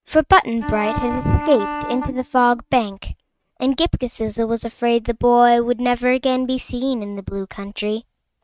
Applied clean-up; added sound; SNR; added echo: neural mask model RNNoise.